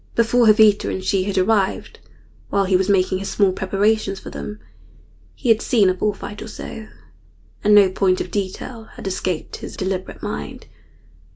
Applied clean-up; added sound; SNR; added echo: none; none; none; none.